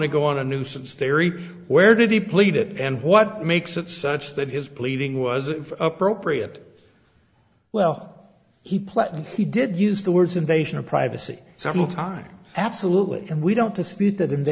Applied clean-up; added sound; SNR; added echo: none; none; none; none.